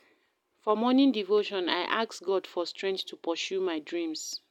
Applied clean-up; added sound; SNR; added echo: none; none; none; none.